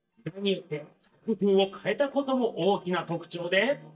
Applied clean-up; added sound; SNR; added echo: neural mask model DeepFilterNet 3.